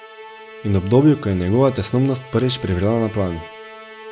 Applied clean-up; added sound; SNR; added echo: none; Musical instrument; 18 dB; none.